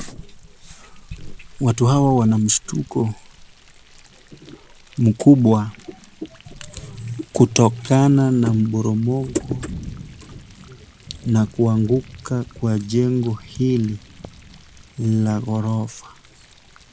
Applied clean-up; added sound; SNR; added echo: none; Thunder; 19 dB; none.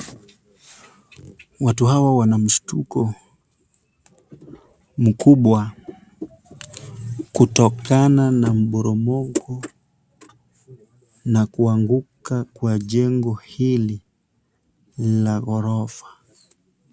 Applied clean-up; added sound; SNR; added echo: none; none; none; none.